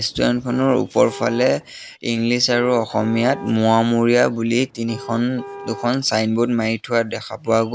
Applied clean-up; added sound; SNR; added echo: none; Car; 17 dB; none.